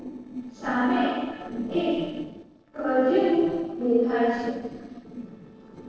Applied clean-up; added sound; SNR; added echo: neural separator model SepFormer DNS4.